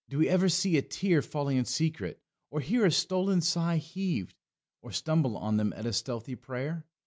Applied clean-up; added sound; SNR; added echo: none; none; none; none.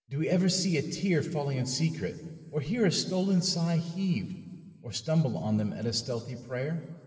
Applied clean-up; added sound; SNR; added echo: none; none; none; reverberation time 2.0 s.